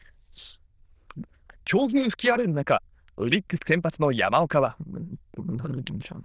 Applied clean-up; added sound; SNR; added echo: neural diffusion model UNIVERSE++.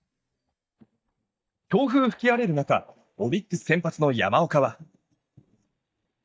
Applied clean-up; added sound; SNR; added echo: neural mask model DeepFilterNet 3.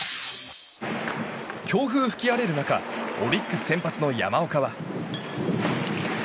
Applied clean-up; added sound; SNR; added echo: none; Skateboard; 18 dB; none.